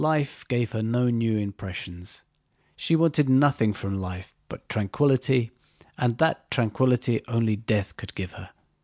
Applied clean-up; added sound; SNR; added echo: none; none; none; none.